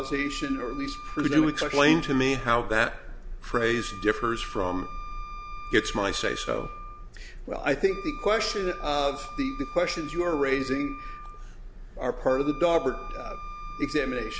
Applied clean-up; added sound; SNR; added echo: none; Wind instrument, woodwind instrument; 14 dB; none.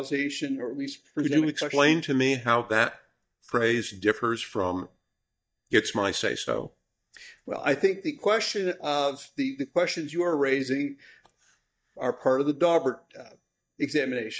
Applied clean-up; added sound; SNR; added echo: neural mask model DeepFilterNet 3.